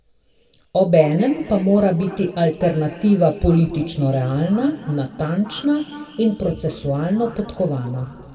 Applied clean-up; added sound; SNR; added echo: none; none; none; reverberation time 2.4 s.